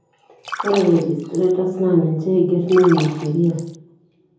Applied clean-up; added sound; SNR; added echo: none; Splash, splatter; 12 dB; reverberation time 0.7 s.